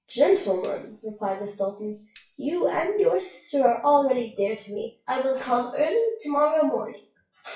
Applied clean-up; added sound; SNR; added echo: classical method WPE with log-MMSE.